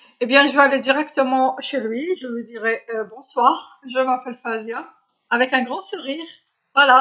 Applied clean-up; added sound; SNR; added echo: none; none; none; none.